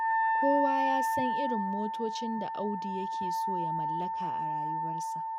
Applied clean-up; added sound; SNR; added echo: none; Wind instrument, woodwind instrument; -5 dB; none.